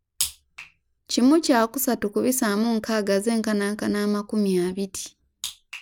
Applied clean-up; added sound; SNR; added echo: none; none; none; none.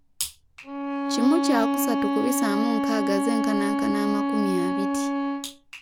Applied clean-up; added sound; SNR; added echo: none; Bowed string instrument; -2 dB; none.